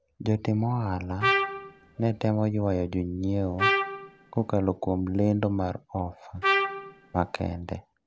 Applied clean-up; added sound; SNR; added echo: none; Trumpet; 1 dB; none.